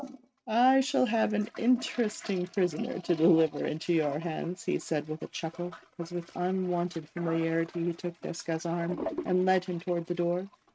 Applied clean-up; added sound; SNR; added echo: neural mask model RNNoise.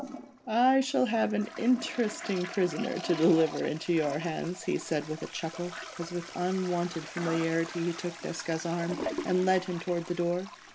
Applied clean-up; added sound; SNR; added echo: none; Toilet flush; 12 dB; none.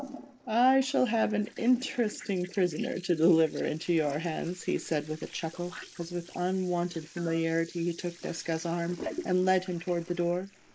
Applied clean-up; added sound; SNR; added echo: neural mask model Resemble Enhance denoiser.